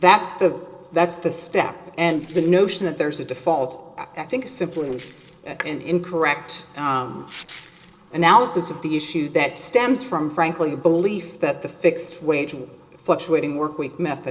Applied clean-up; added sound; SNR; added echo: neural separator model SepFormer DNS4.